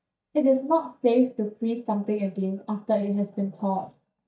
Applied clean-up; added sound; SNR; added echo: neural mask model DeepFilterNet 3.